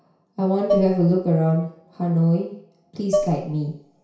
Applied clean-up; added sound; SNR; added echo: none; Dishes, pots, and pans; 4 dB; reverberation time 0.6 s.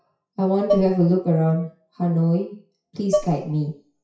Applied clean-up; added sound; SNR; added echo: classical method WPE with log-MMSE.